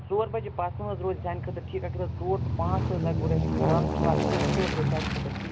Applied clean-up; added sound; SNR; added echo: none; Aircraft; -5 dB; none.